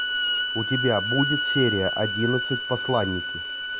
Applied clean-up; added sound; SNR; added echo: none; Bowed string instrument; 1 dB; none.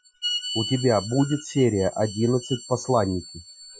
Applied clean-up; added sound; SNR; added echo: classical method Wiener filter.